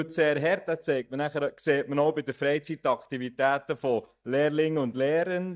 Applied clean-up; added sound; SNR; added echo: neural mask model DeepFilterNet 3.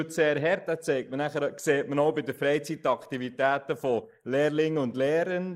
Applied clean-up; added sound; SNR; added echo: neural mask model Resemble Enhance denoiser.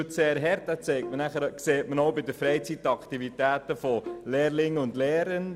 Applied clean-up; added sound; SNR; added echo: none; Bowed string instrument; 17 dB; none.